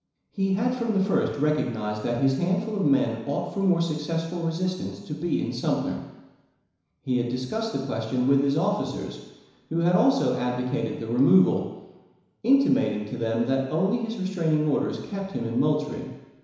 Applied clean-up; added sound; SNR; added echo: none; none; none; reverberation time 1.0 s.